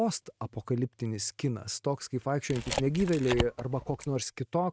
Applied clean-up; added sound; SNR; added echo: neural mask model RNNoise.